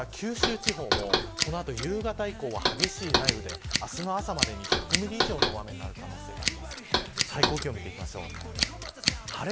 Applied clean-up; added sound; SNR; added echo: none; Scissors + Knock; -3 dB; none.